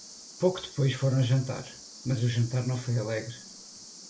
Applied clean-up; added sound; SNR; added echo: none; Cricket; 18 dB; none.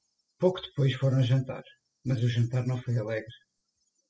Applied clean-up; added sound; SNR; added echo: classical method spectral subtraction.